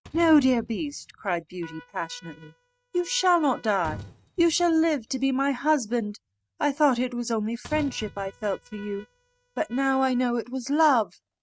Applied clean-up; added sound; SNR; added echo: neural mask model RNNoise.